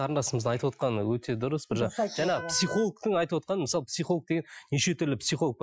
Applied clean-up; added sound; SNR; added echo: classical method Wiener filter.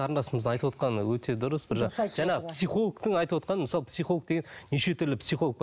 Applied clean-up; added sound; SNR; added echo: neural mask model Resemble Enhance denoiser.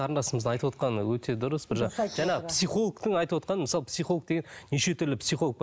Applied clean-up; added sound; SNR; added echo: none; none; none; none.